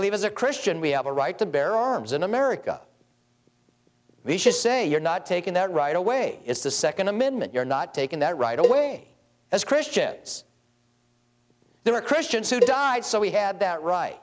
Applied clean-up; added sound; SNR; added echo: none; Cowbell; 3 dB; none.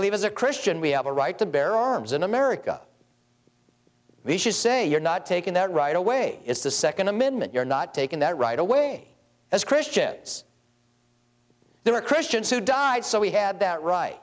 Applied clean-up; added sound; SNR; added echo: none; none; none; none.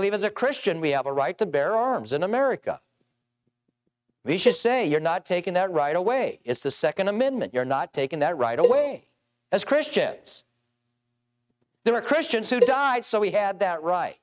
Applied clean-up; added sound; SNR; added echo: neural mask model RNNoise.